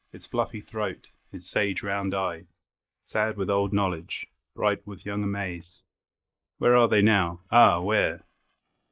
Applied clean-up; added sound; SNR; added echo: neural mask model Resemble Enhance denoiser.